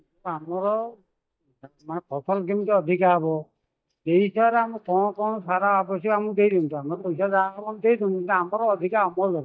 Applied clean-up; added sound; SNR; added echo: neural mask model DeepFilterNet 3.